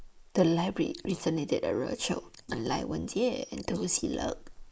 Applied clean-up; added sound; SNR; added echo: neural mask model Resemble Enhance denoiser.